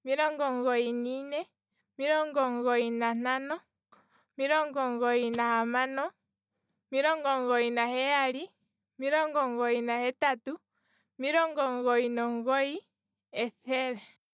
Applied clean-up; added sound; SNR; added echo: none; Rattle (instrument); 7 dB; none.